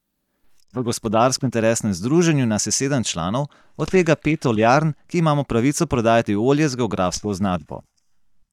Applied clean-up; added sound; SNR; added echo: neural mask model DeepFilterNet 3.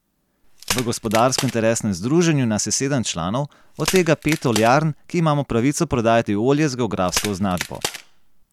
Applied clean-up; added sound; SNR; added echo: none; Crack; 10 dB; none.